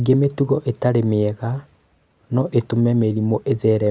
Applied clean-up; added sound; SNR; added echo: none; none; none; none.